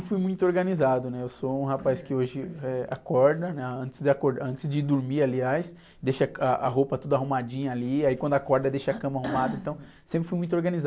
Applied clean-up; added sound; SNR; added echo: none; none; none; none.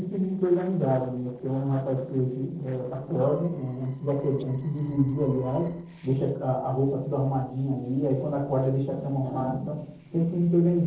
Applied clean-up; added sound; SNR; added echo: neural separator model SepFormer DNS4.